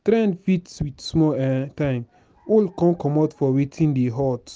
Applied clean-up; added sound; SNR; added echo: none; none; none; none.